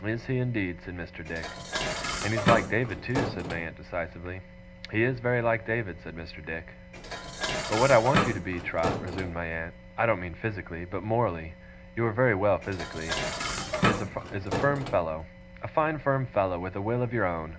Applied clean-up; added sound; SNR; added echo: none; Dishes, pots, and pans; 6 dB; none.